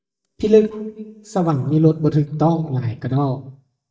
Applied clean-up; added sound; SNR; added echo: neural mask model DeepFilterNet 3.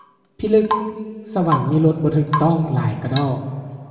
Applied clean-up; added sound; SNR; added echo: none; Drip / Water tap, faucet / Rain; 9 dB; reverberation time 2.0 s.